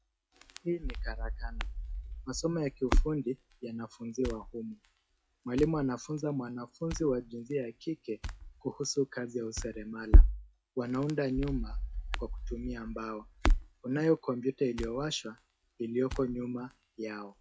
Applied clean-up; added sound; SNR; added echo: classical method log-MMSE.